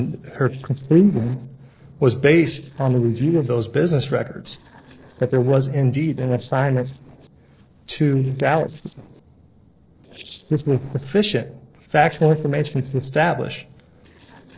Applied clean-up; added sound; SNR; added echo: neural separator model SepFormer DNS4.